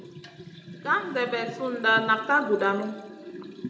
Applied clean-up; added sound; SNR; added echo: none; Liquid; 14 dB; reverberation time 0.6 s.